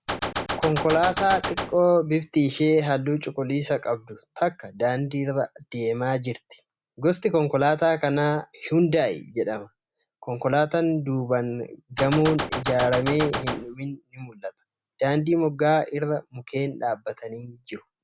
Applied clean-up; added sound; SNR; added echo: none; Gunshot, gunfire; 4 dB; none.